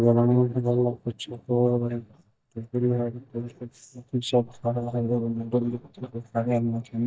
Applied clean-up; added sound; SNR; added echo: neural mask model DeepFilterNet 3.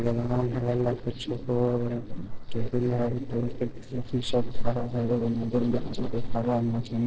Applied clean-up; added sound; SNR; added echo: neural separator model SepFormer DNS4.